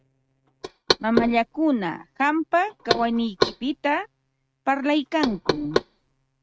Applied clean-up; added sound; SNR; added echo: neural mask model RNNoise.